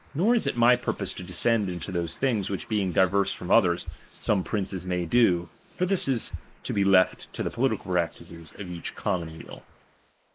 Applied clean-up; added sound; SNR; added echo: neural mask model Resemble Enhance denoiser.